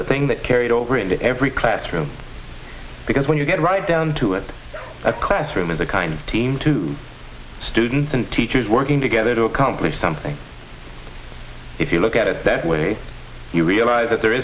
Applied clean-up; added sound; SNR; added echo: none; Bark; 18 dB; none.